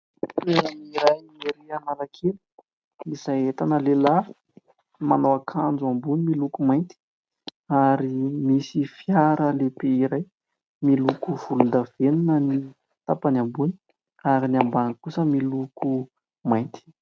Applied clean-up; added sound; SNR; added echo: none; none; none; none.